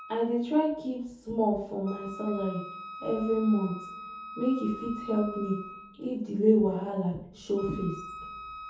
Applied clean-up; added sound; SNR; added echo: none; Wind instrument, woodwind instrument; 14 dB; reverberation time 0.6 s.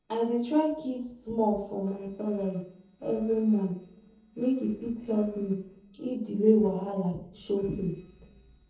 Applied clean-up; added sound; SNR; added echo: neural separator model SepFormer DNS4.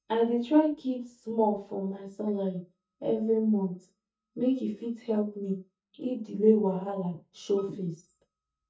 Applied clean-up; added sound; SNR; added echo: neural mask model DeepFilterNet 3.